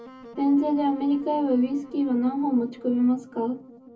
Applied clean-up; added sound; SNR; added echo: none; Wind instrument, woodwind instrument; 20 dB; reverberation time 0.3 s.